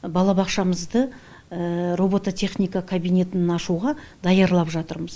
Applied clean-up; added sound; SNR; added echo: none; none; none; none.